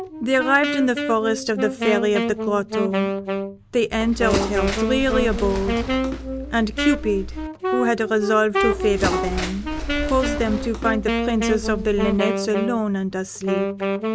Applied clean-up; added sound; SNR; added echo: none; Wind instrument, woodwind instrument + Bird; 2 dB; none.